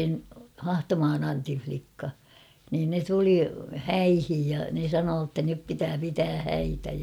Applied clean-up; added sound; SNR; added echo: none; none; none; none.